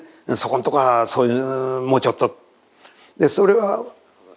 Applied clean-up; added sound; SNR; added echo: none; none; none; none.